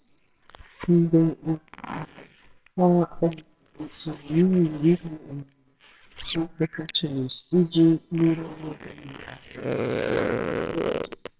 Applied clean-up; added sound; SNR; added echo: neural separator model SepFormer WHAMR!.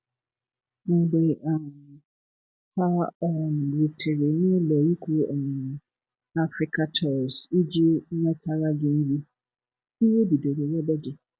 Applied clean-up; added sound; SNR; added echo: none; none; none; none.